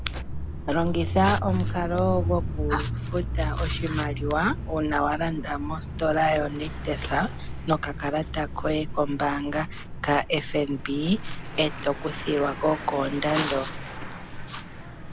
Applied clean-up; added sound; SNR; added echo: none; Mechanisms / Bicycle; 5 dB; none.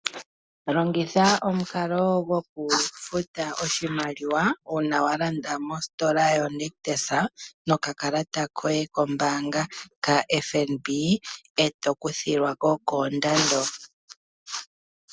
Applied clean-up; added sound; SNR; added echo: none; none; none; none.